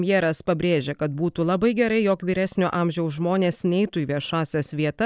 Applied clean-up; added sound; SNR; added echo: neural mask model Resemble Enhance denoiser.